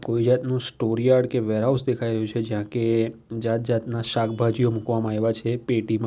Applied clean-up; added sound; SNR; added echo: none; none; none; none.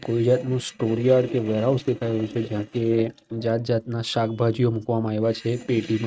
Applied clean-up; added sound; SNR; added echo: neural mask model RNNoise.